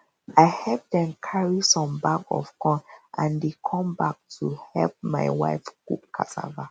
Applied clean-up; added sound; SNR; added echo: none; none; none; none.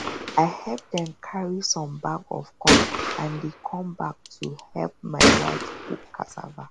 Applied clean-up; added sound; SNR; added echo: none; Gunshot, gunfire; -3 dB; none.